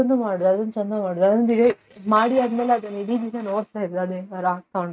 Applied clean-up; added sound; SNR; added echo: neural mask model RNNoise.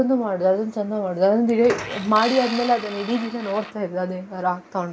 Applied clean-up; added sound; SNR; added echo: none; Tools; 13 dB; none.